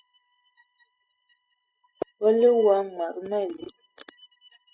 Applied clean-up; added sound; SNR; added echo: classical method spectral subtraction.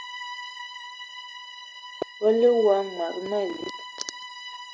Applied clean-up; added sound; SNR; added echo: none; Bowed string instrument; 13 dB; none.